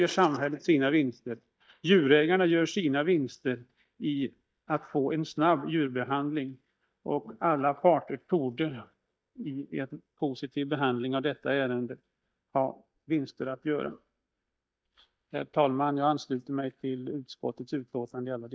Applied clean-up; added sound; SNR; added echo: neural mask model DeepFilterNet 3.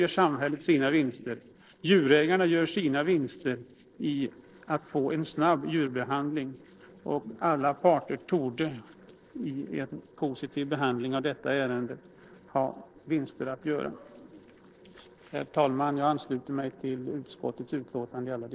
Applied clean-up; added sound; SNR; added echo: neural separator model SepFormer DNS4.